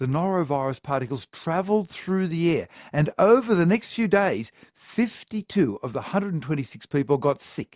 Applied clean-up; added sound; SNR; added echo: none; none; none; none.